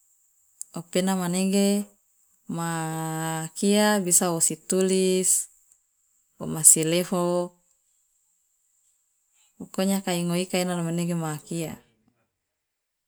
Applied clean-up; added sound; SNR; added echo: none; none; none; none.